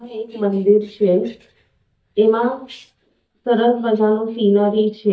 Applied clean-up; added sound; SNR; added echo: neural mask model DeepFilterNet 3.